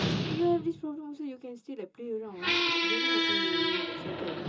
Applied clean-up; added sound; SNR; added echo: none; Squeak; -4 dB; reverberation time 0.2 s.